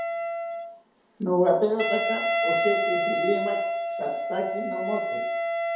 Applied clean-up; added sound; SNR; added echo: none; Wind instrument, woodwind instrument; -1 dB; reverberation time 2.1 s.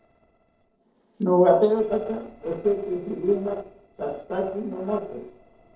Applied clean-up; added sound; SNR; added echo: neural separator model SepFormer DNS4.